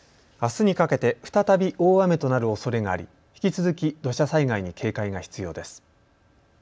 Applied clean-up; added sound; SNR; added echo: none; none; none; none.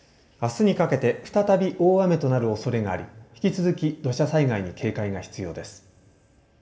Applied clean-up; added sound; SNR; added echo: none; none; none; reverberation time 2.8 s.